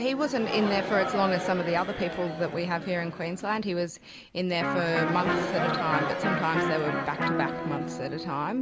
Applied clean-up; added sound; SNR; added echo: none; Electric guitar + Crowd; 2 dB; none.